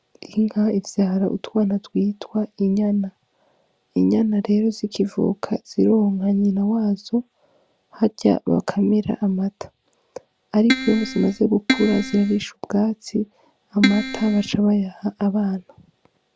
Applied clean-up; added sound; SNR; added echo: none; Keyboard (musical); 3 dB; none.